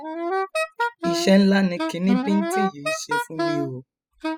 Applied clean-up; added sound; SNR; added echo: classical method spectral subtraction.